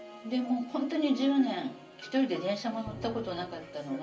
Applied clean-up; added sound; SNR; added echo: none; Drum; 16 dB; reverberation time 0.3 s.